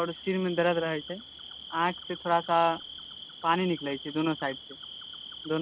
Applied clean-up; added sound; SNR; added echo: none; Cricket; 13 dB; none.